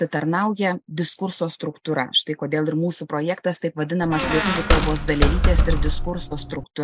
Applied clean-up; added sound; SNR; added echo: none; Squeak; -4 dB; none.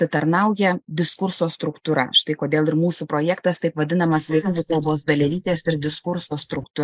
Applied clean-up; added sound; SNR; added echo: neural mask model Resemble Enhance denoiser.